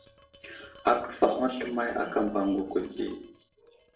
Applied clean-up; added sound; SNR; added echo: neural separator model SepFormer DNS4.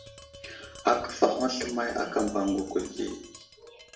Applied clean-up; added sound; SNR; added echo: none; Tap; 18 dB; reverberation time 0.5 s.